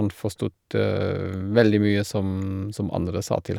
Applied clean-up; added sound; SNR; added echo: none; none; none; none.